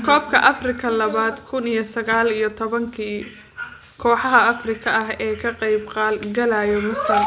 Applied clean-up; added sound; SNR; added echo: none; none; none; none.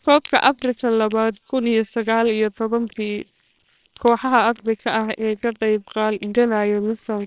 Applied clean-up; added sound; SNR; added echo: neural separator model SepFormer WHAMR!.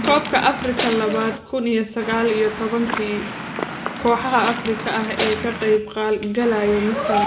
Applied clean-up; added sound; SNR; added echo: none; Waves, surf / Wind; 9 dB; reverberation time 0.4 s.